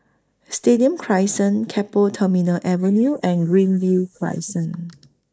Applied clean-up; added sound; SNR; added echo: neural mask model Resemble Enhance denoiser.